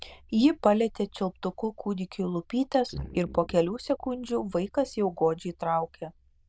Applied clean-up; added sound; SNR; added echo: neural diffusion model UNIVERSE++.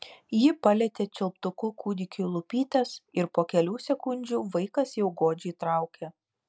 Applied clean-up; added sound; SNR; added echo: none; none; none; none.